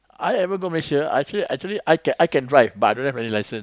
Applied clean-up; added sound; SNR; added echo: none; none; none; none.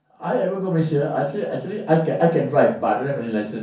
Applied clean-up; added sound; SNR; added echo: none; none; none; reverberation time 0.6 s.